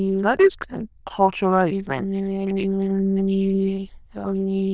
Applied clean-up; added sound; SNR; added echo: neural diffusion model UNIVERSE++.